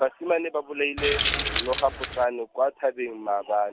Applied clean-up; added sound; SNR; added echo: none; Keys jangling; 2 dB; none.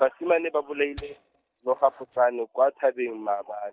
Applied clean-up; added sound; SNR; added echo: neural mask model DeepFilterNet 3.